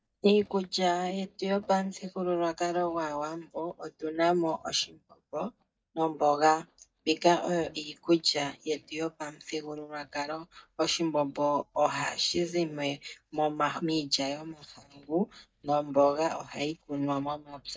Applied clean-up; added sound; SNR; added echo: neural mask model DeepFilterNet 3.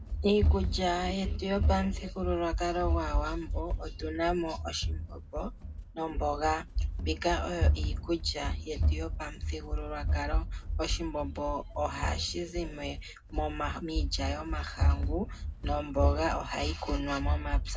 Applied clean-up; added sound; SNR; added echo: none; Run; -2 dB; reverberation time 0.2 s.